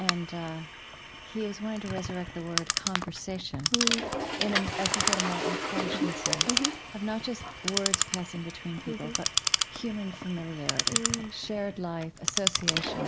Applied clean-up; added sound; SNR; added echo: none; Toilet flush / Water + Clock; -3 dB; none.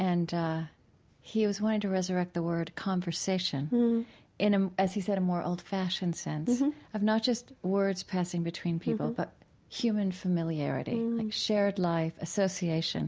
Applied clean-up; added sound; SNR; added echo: none; none; none; none.